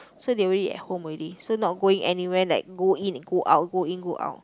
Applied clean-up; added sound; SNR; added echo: none; none; none; none.